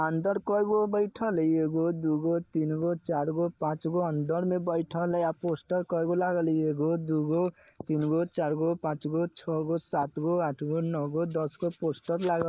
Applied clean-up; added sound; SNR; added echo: neural mask model Resemble Enhance denoiser.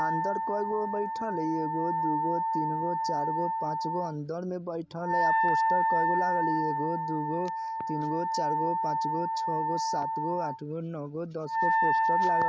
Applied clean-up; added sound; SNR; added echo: none; Wind instrument, woodwind instrument; -5 dB; none.